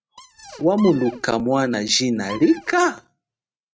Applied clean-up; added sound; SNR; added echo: neural mask model RNNoise.